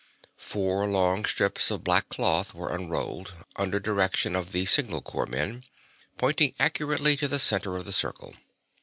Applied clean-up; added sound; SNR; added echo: none; none; none; none.